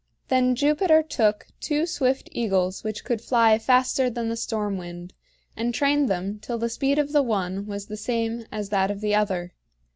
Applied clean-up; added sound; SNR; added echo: none; none; none; none.